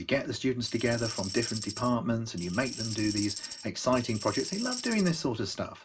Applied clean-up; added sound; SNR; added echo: none; Tambourine; 9 dB; reverberation time 0.2 s.